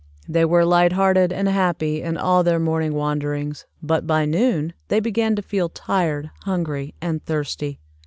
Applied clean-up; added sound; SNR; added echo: none; none; none; none.